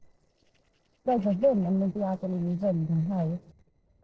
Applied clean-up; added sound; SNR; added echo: neural separator model SepFormer DNS4.